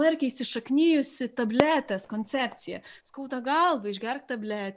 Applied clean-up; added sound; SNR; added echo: none; Fireworks; 12 dB; none.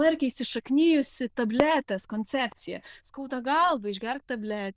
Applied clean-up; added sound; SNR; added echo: neural diffusion model UNIVERSE++.